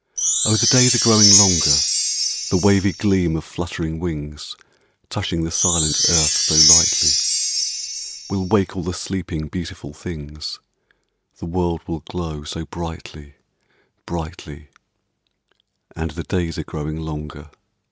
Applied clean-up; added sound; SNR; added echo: none; Chime; -5 dB; none.